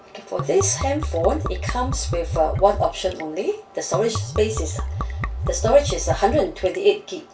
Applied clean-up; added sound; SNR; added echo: none; Liquid; 5 dB; reverberation time 0.2 s.